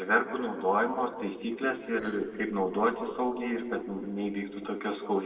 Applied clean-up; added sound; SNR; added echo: neural separator model SepFormer DNS4.